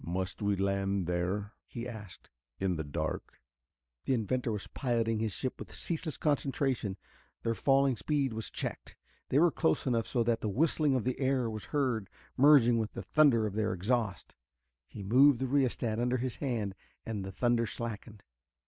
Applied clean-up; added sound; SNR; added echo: none; none; none; none.